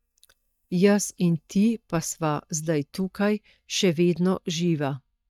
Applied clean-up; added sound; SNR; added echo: neural mask model DeepFilterNet 3.